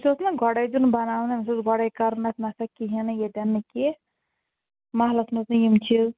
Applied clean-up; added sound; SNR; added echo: none; none; none; none.